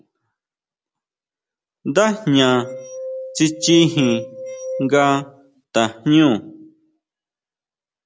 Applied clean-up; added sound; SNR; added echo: none; Glass; 11 dB; none.